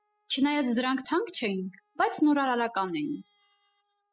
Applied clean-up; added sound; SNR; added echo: classical method spectral subtraction.